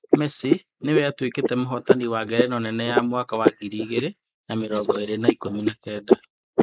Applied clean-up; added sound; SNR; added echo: neural mask model Resemble Enhance denoiser.